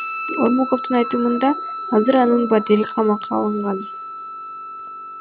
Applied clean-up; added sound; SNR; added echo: none; Guitar; 9 dB; none.